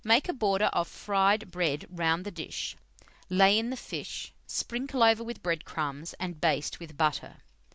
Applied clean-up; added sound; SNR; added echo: none; none; none; none.